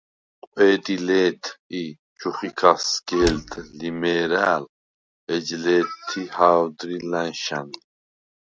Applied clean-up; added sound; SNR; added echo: none; Slam; 12 dB; none.